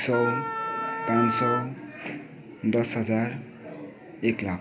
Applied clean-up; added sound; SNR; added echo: none; Wind instrument, woodwind instrument; 1 dB; reverberation time 2.1 s.